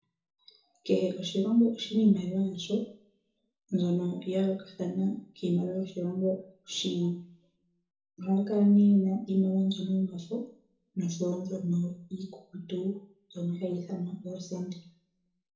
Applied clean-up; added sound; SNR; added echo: none; none; none; reverberation time 0.7 s.